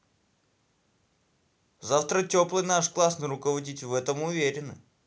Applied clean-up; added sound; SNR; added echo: none; none; none; none.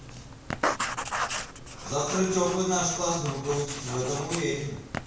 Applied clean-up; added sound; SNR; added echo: none; Writing; 4 dB; reverberation time 0.6 s.